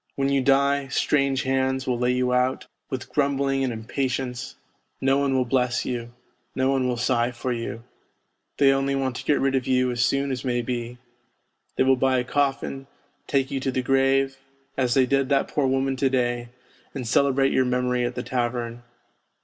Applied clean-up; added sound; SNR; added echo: none; none; none; none.